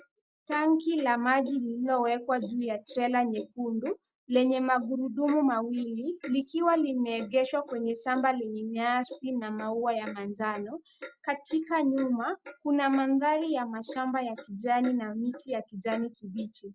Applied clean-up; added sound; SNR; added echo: neural mask model Resemble Enhance denoiser.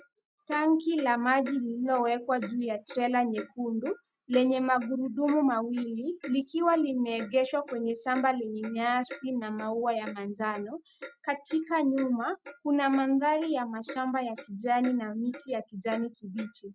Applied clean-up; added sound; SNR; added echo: neural mask model RNNoise.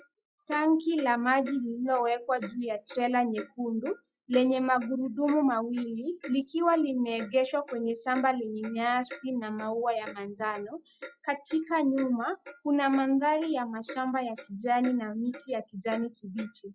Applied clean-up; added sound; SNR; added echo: classical method log-MMSE.